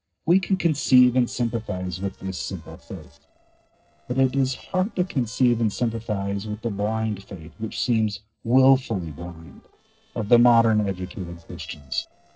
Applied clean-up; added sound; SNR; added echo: neural separator model SepFormer DNS4.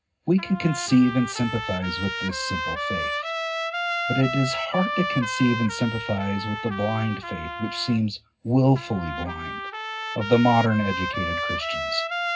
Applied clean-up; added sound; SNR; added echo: none; Trumpet; 5 dB; reverberation time 0.4 s.